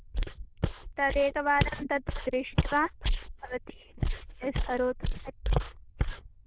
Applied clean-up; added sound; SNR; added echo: neural diffusion model UNIVERSE++.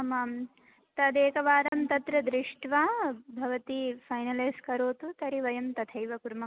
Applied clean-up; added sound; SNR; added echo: none; none; none; none.